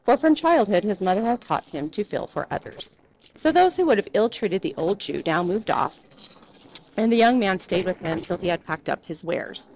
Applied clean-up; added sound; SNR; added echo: neural separator model SepFormer DNS4.